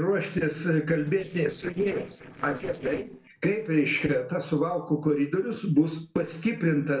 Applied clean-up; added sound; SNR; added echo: neural separator model SepFormer DNS4.